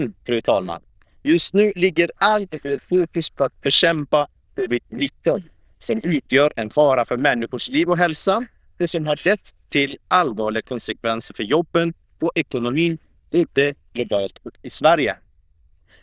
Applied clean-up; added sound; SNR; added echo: neural diffusion model UNIVERSE++.